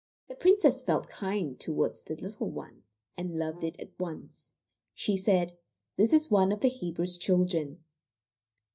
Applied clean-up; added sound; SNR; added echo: neural mask model DeepFilterNet 3.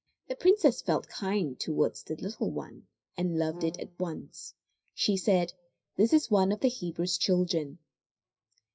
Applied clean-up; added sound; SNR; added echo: classical method WPE with log-MMSE.